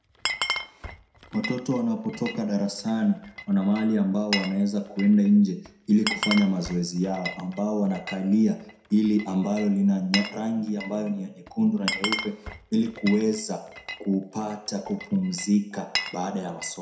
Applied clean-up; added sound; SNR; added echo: none; Glass; 11 dB; reverberation time 0.5 s.